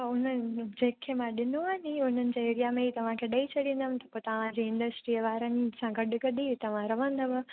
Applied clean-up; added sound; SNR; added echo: none; none; none; none.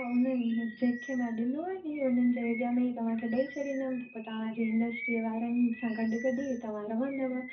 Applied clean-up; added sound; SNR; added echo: none; Bird vocalization, bird call, bird song; 16 dB; reverberation time 0.4 s.